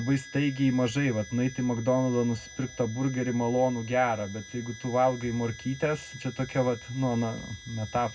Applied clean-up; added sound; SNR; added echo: none; Harmonica; 18 dB; reverberation time 0.3 s.